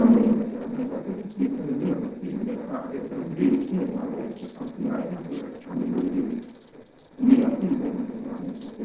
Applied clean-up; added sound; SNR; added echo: neural separator model SepFormer DNS4.